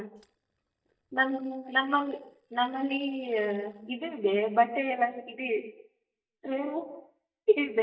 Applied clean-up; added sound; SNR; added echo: neural mask model DeepFilterNet 3.